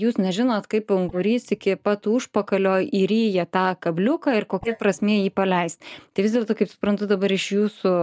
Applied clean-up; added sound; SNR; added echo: neural mask model DeepFilterNet 3.